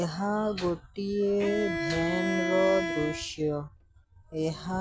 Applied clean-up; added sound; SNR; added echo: none; Bowed string instrument; 4 dB; none.